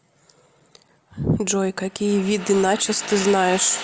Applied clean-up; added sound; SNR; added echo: none; none; none; none.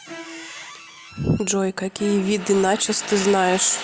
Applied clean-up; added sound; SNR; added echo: none; Bowed string instrument + Squeak; 19 dB; none.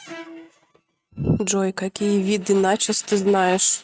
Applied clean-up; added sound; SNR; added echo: neural mask model RNNoise.